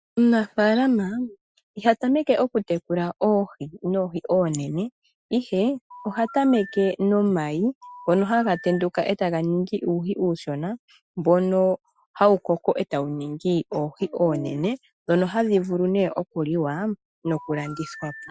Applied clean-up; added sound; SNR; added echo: classical method Wiener filter.